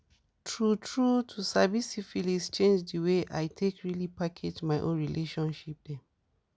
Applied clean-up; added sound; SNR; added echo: none; none; none; none.